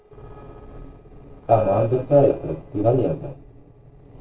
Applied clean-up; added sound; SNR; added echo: neural separator model SepFormer DNS4.